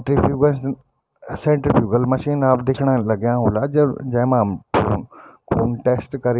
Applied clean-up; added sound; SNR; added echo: none; none; none; none.